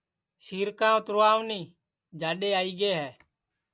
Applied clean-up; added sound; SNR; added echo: none; none; none; none.